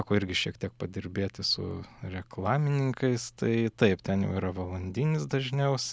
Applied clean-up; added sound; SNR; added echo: none; none; none; none.